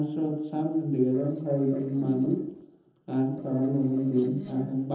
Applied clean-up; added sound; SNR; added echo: neural separator model SepFormer DNS4.